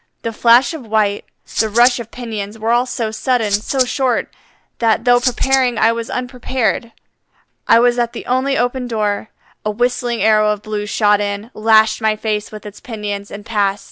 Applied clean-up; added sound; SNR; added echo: none; Rattle (instrument); 5 dB; none.